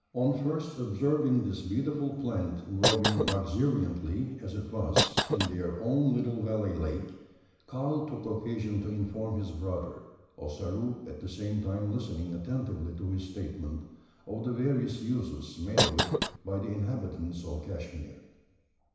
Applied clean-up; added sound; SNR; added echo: none; Cough; 0 dB; reverberation time 1.0 s.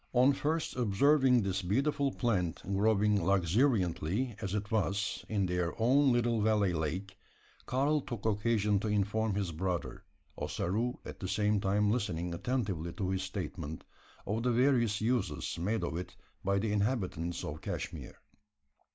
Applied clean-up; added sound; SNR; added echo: none; none; none; none.